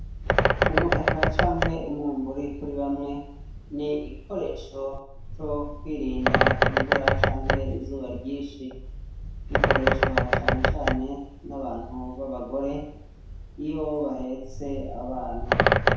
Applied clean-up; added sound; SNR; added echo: none; Bird; -5 dB; reverberation time 0.7 s.